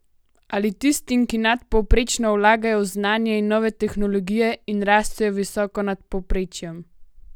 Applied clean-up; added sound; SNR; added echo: none; none; none; none.